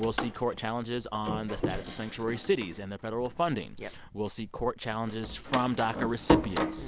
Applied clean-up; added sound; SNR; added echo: none; Door; 3 dB; none.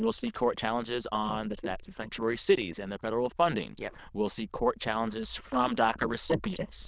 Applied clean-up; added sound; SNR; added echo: neural diffusion model UNIVERSE++.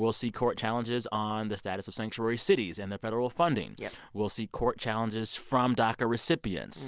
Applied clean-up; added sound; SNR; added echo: none; none; none; none.